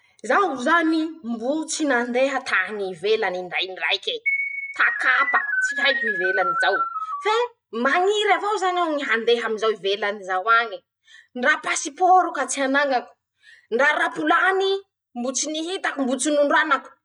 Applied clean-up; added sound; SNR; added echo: none; Keyboard (musical); 2 dB; none.